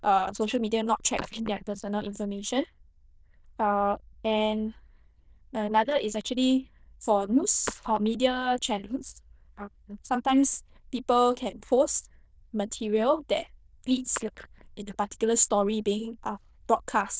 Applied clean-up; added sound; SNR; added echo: neural diffusion model UNIVERSE++.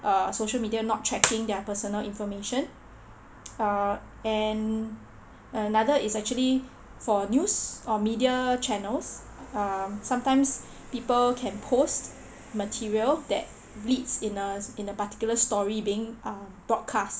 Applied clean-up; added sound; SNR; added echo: none; none; none; none.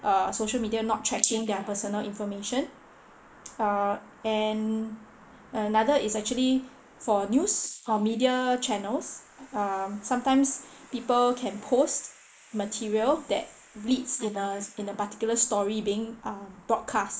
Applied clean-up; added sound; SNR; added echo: neural mask model Resemble Enhance denoiser.